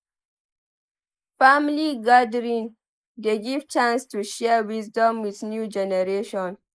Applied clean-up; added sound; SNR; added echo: neural mask model Resemble Enhance denoiser.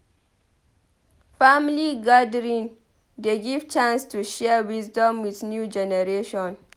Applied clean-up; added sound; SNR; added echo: none; none; none; none.